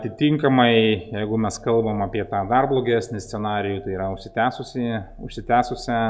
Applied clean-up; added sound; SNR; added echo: none; none; none; none.